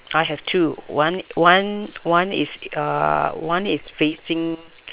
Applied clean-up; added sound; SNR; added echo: neural separator model SepFormer WHAM!.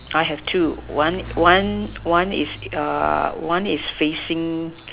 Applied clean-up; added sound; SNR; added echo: none; Mechanisms / Bicycle; 16 dB; none.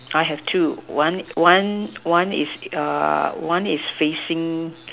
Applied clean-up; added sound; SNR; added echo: none; none; none; none.